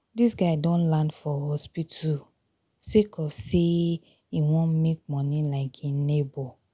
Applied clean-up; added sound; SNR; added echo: none; none; none; none.